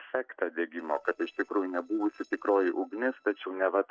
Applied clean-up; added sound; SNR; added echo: neural separator model SepFormer DNS4.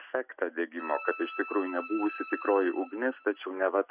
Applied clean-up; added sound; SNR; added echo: none; Bowed string instrument; 11 dB; none.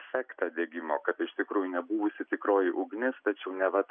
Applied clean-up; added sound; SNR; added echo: none; none; none; none.